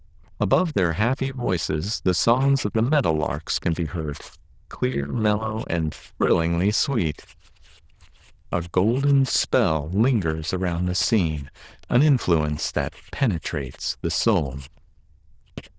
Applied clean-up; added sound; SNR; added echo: neural diffusion model UNIVERSE++.